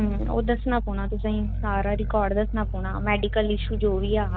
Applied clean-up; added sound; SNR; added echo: none; Growling; 1 dB; none.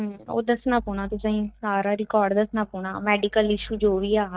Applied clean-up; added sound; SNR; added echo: neural mask model DeepFilterNet 3.